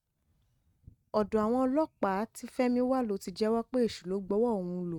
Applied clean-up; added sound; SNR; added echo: neural mask model RNNoise.